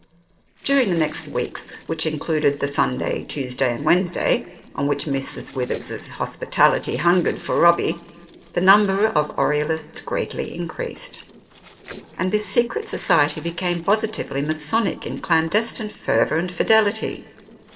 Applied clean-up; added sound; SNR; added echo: neural separator model SepFormer DNS4.